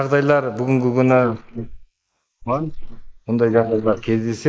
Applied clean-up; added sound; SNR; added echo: neural mask model Resemble Enhance denoiser.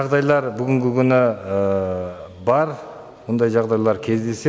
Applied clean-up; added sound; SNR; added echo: none; none; none; none.